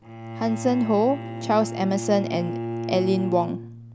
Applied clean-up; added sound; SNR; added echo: none; Bowed string instrument; 7 dB; none.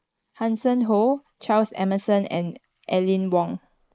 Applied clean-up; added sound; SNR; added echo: neural mask model Resemble Enhance denoiser.